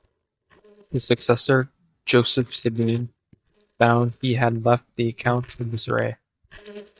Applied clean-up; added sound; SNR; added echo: neural mask model DeepFilterNet 3.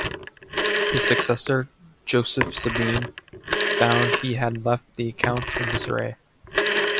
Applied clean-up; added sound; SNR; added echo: none; Telephone; -1 dB; none.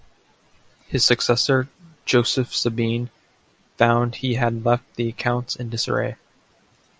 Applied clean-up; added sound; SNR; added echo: none; none; none; none.